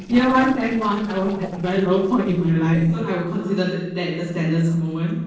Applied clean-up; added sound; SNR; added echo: neural separator model SepFormer DNS4.